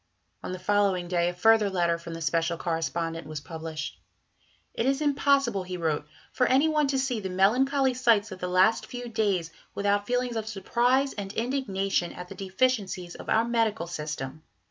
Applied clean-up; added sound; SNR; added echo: none; none; none; none.